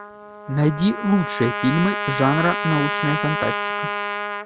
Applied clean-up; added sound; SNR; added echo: none; Trumpet; 4 dB; none.